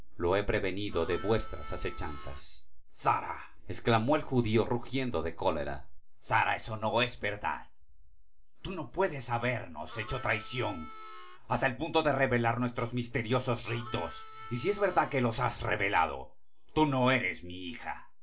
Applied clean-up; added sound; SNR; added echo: none; Harmonica; 16 dB; reverberation time 0.2 s.